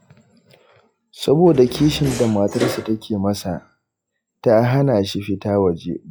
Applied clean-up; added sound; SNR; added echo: classical method log-MMSE.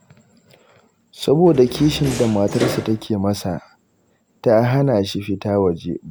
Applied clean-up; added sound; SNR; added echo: none; Door; 9 dB; none.